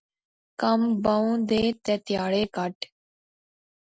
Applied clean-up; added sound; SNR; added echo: none; none; none; none.